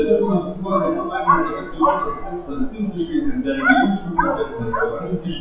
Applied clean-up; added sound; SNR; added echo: classical method WPE with log-MMSE.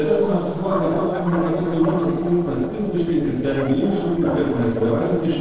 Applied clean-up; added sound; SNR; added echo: neural separator model SepFormer DNS4.